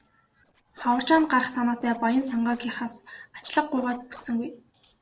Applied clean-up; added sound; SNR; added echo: neural separator model SepFormer DNS4.